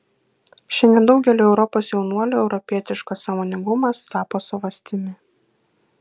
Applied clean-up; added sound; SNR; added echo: none; none; none; none.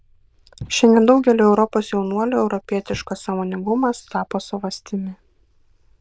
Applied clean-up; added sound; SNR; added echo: neural diffusion model UNIVERSE++.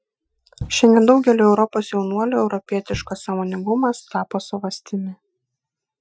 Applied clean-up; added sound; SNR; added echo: classical method Wiener filter.